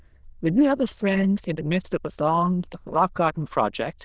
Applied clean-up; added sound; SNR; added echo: neural diffusion model UNIVERSE++.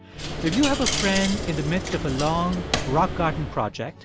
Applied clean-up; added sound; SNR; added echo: none; Coin (dropping); 3 dB; none.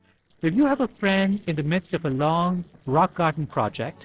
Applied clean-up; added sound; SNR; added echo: neural separator model SepFormer DNS4.